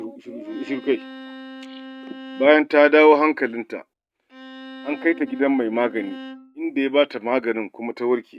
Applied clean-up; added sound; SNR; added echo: neural mask model RNNoise.